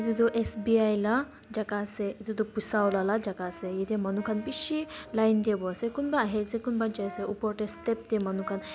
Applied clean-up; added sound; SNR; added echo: none; Brass instrument; 19 dB; none.